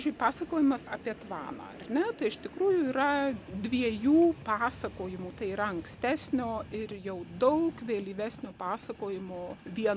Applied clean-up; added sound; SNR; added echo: none; Train; 17 dB; none.